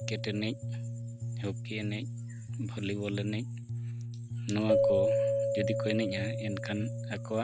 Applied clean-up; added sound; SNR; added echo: none; Bass guitar + Keyboard (musical); -3 dB; none.